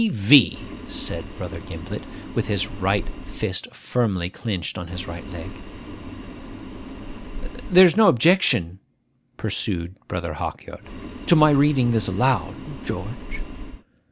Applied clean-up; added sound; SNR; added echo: none; Boiling; 10 dB; none.